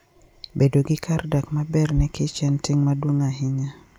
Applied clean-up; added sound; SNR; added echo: none; none; none; none.